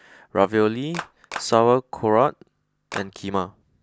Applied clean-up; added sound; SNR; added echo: none; Clapping; 11 dB; none.